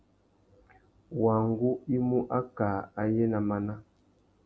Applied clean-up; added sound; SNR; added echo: none; none; none; none.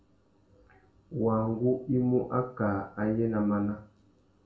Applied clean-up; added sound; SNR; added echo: none; none; none; reverberation time 0.4 s.